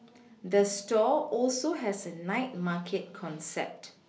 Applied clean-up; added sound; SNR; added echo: none; none; none; none.